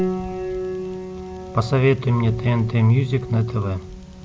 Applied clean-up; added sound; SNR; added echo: none; Piano; 9 dB; none.